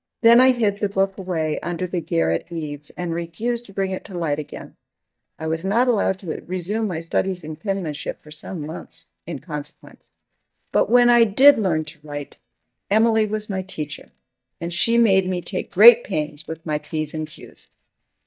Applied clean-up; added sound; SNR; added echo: neural mask model DeepFilterNet 3.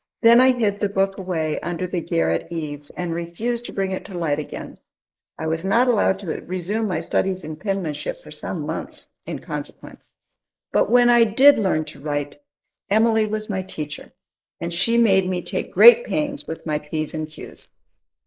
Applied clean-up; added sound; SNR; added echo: neural mask model Resemble Enhance denoiser.